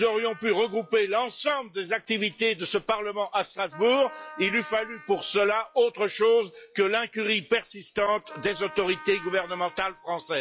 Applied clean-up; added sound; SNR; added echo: classical method log-MMSE.